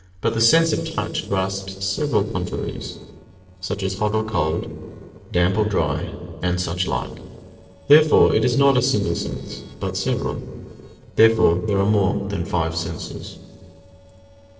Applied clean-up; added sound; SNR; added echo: neural separator model SepFormer DNS4.